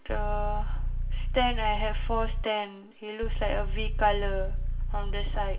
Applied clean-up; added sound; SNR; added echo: none; Idling / Car; -4 dB; reverberation time 0.1 s.